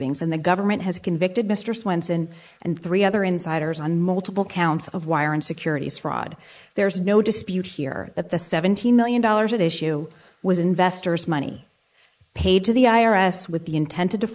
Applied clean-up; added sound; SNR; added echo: neural mask model Resemble Enhance denoiser.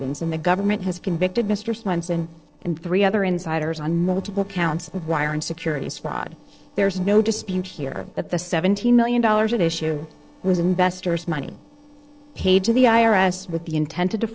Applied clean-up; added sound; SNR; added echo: neural separator model SepFormer DNS4.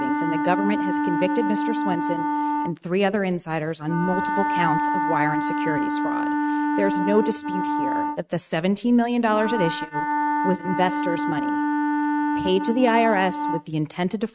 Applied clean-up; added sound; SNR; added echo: neural mask model RNNoise.